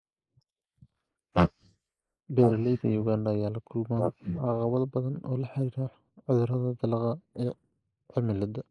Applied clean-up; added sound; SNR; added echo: neural mask model Resemble Enhance denoiser.